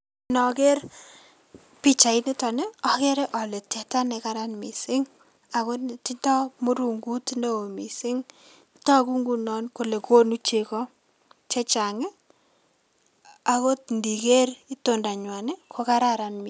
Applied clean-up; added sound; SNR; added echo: none; none; none; none.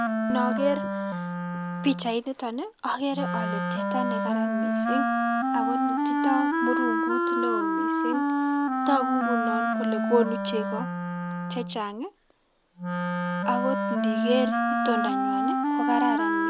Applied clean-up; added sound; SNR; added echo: none; Wind instrument, woodwind instrument; -4 dB; none.